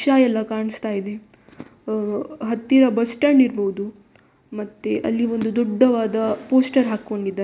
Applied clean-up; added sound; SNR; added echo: none; none; none; none.